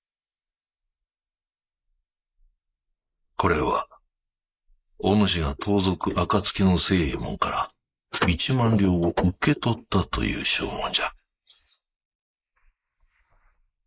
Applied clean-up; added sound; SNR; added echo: neural mask model Resemble Enhance denoiser.